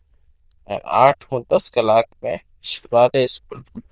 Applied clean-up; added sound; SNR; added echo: neural diffusion model UNIVERSE++.